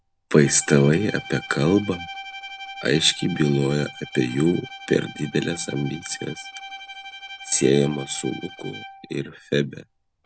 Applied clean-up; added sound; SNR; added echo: none; Bowed string instrument; 15 dB; none.